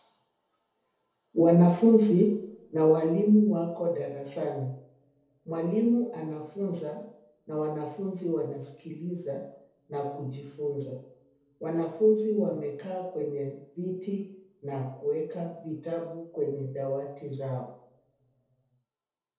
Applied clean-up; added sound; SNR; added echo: none; none; none; reverberation time 0.8 s.